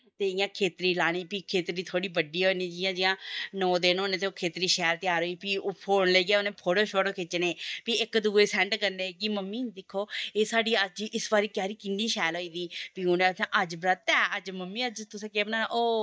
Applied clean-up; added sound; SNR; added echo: neural mask model DeepFilterNet 3.